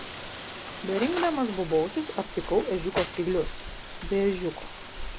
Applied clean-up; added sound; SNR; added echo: none; Rain + Cutlery, silverware; 6 dB; none.